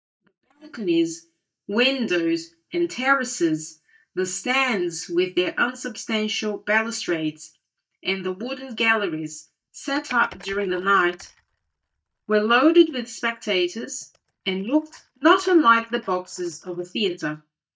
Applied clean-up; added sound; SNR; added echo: neural mask model DeepFilterNet 3.